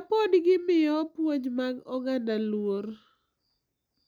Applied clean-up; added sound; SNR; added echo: none; none; none; none.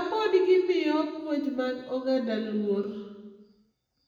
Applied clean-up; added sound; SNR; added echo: none; none; none; reverberation time 1.2 s.